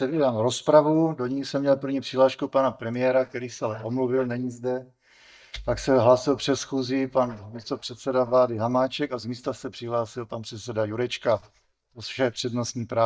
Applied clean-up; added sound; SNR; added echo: neural mask model DeepFilterNet 3.